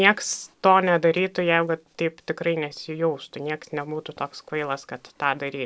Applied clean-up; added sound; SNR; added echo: none; none; none; none.